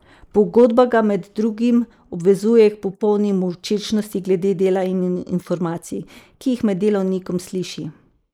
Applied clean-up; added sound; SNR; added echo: neural mask model Resemble Enhance denoiser.